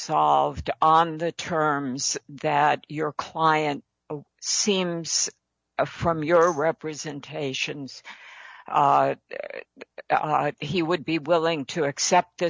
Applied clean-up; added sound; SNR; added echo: neural separator model SepFormer DNS4.